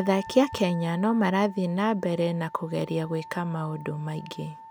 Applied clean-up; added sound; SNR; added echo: none; Wind instrument, woodwind instrument; 18 dB; none.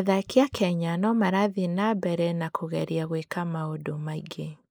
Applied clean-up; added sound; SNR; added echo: neural mask model Resemble Enhance denoiser.